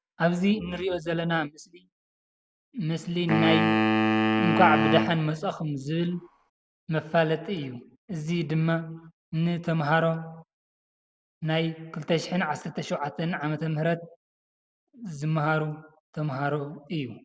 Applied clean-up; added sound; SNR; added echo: none; Wind instrument, woodwind instrument; -3 dB; none.